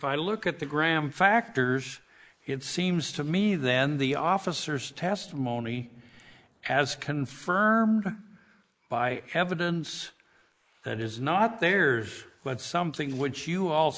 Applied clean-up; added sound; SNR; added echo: neural mask model Resemble Enhance denoiser.